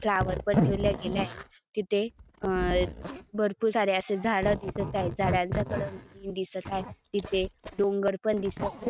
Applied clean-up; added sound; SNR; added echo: neural mask model RNNoise.